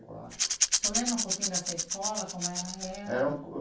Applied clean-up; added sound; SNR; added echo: none; Rattle / Rattle (instrument); -3 dB; reverberation time 0.3 s.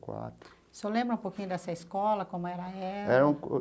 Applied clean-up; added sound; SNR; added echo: none; none; none; none.